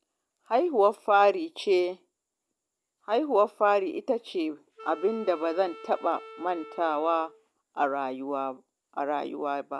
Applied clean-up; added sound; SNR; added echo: none; Wind instrument, woodwind instrument; 18 dB; none.